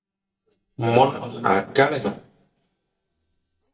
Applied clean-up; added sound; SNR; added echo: neural mask model DeepFilterNet 3.